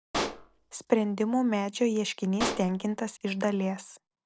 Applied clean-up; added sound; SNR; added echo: none; Explosion; 9 dB; none.